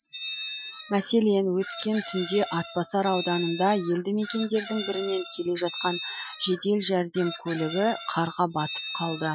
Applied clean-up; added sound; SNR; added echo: classical method Wiener filter.